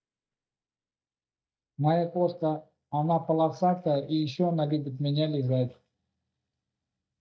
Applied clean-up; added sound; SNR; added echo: neural mask model DeepFilterNet 3.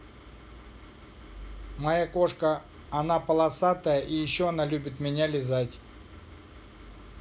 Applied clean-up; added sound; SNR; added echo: none; none; none; none.